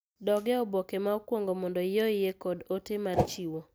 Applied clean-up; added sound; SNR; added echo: none; Whoosh, swoosh, swish; -1 dB; none.